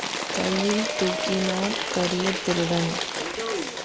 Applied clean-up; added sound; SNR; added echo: none; Applause / Crowd / Cheering; 1 dB; none.